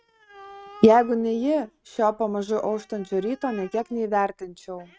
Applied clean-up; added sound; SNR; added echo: neural mask model RNNoise.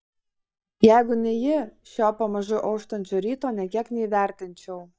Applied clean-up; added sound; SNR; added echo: neural mask model DeepFilterNet 3.